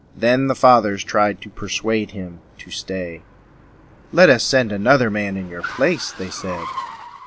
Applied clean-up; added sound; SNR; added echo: none; Car; 17 dB; none.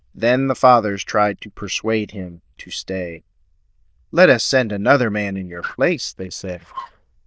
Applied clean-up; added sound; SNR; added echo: neural diffusion model UNIVERSE++.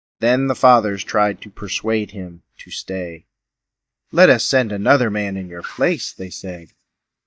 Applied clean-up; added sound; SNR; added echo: neural mask model DeepFilterNet 3.